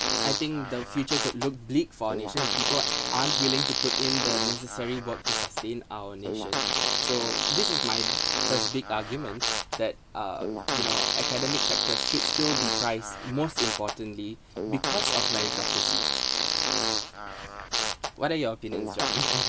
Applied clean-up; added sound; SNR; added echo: none; Fart; -4 dB; none.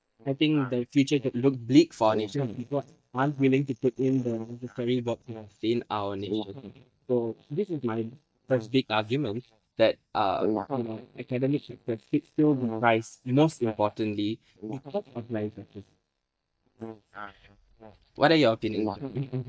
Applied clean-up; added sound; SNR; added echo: neural mask model DeepFilterNet 3.